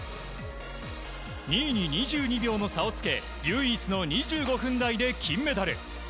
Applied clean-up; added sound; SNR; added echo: none; none; none; none.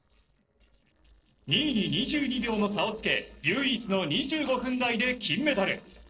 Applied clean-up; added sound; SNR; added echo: neural separator model SepFormer DNS4.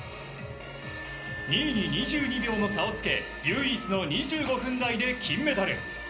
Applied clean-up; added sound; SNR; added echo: none; Wind instrument, woodwind instrument; 12 dB; reverberation time 0.5 s.